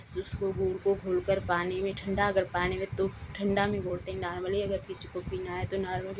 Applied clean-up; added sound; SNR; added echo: none; none; none; none.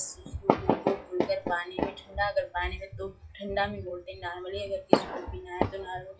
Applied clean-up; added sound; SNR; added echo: classical method WPE with log-MMSE.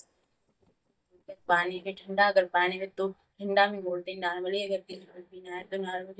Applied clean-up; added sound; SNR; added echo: neural mask model DeepFilterNet 3.